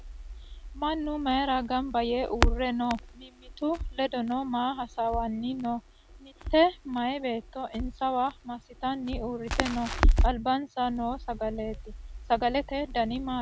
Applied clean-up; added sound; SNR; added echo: none; Crackle; 2 dB; none.